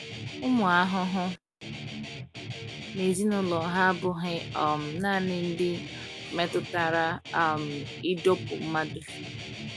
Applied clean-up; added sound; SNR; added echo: none; Guitar; 10 dB; none.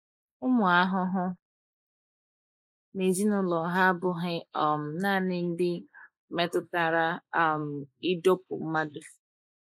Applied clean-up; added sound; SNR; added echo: neural mask model Resemble Enhance denoiser.